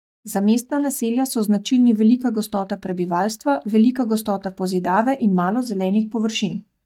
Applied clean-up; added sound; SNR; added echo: neural mask model DeepFilterNet 3.